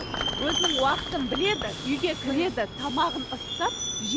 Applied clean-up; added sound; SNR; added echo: none; Subway, metro, underground; 4 dB; none.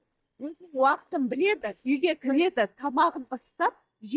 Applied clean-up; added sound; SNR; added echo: neural mask model DeepFilterNet 3.